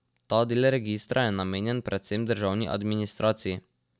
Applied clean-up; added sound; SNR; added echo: none; none; none; none.